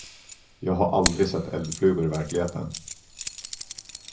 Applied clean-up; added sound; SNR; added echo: none; Keys jangling; 8 dB; reverberation time 0.4 s.